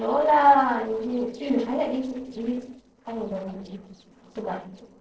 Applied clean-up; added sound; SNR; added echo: neural separator model SepFormer DNS4.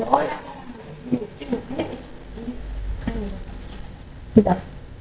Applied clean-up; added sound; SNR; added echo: neural mask model DeepFilterNet 3.